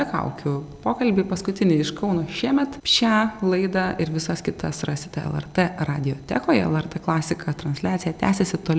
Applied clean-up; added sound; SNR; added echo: none; none; none; none.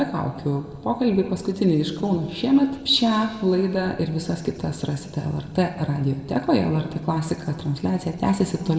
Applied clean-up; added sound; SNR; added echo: none; none; none; reverberation time 1.3 s.